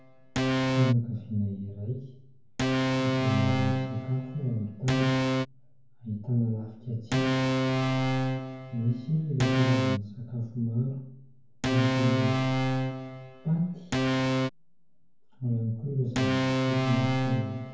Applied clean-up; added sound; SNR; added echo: none; Organ; -2 dB; reverberation time 0.9 s.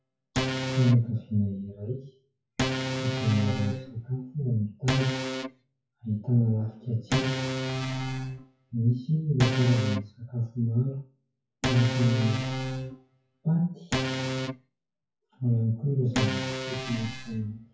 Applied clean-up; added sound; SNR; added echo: classical method WPE with log-MMSE.